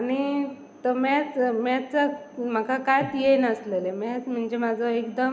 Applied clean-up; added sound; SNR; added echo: none; Breathing; 14 dB; none.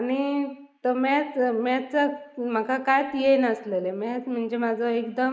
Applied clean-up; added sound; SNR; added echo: neural mask model Resemble Enhance denoiser.